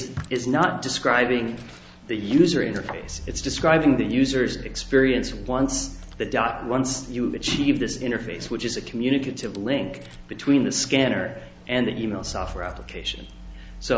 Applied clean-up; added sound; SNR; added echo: none; Rattle / Engine starting / Car; 17 dB; none.